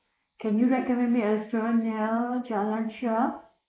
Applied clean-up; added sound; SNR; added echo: neural mask model Resemble Enhance denoiser.